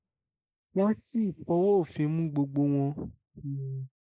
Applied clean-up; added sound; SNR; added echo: neural mask model Resemble Enhance denoiser.